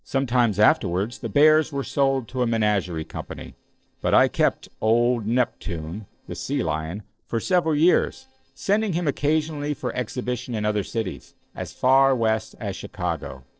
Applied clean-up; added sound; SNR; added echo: neural separator model SepFormer DNS4.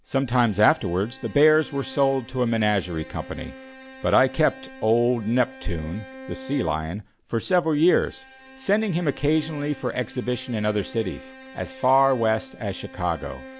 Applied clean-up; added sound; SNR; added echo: none; Bowed string instrument; 19 dB; none.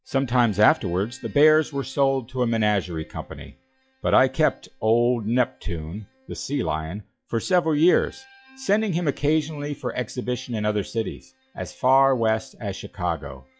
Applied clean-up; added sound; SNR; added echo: classical method log-MMSE.